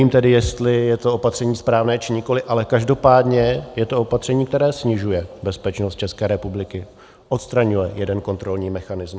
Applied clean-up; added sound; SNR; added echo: none; none; none; none.